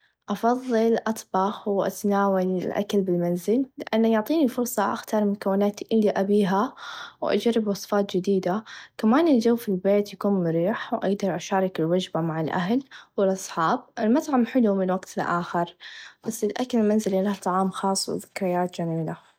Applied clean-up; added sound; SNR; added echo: none; none; none; none.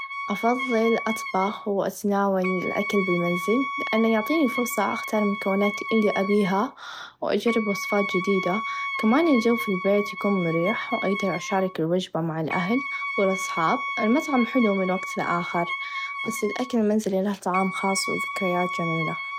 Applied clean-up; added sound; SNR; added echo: none; Wind instrument, woodwind instrument; 7 dB; none.